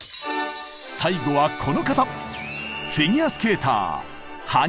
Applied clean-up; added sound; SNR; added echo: none; none; none; none.